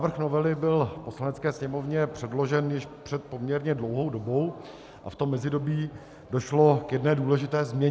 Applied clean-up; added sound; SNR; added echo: none; none; none; none.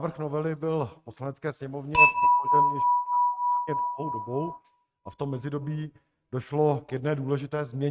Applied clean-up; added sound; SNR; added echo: neural mask model RNNoise.